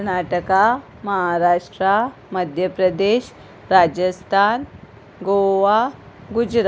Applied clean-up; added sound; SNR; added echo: none; none; none; none.